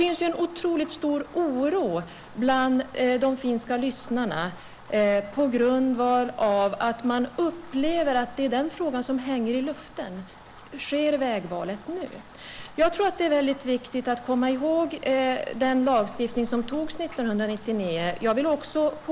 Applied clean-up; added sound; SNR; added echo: none; Rain; 18 dB; none.